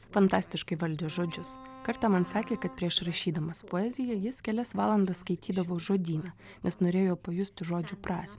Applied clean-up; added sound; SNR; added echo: none; Bowed string instrument; 18 dB; none.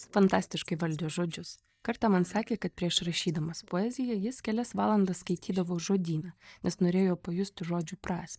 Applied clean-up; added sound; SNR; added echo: neural mask model DeepFilterNet 3.